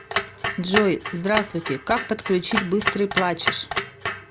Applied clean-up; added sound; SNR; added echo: none; Clock; 3 dB; none.